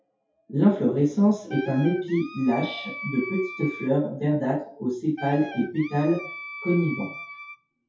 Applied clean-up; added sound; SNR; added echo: classical method WPE with log-MMSE.